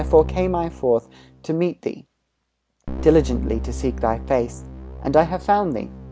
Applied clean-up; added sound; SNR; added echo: none; Keyboard (musical); 9 dB; none.